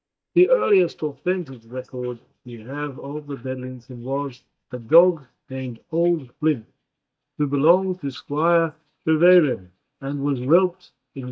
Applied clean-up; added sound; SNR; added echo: neural mask model DeepFilterNet 3.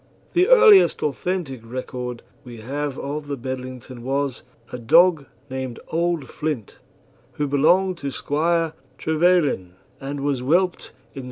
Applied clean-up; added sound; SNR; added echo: none; none; none; none.